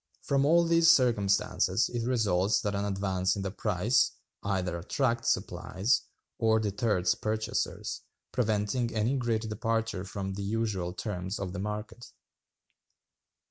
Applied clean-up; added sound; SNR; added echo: none; none; none; none.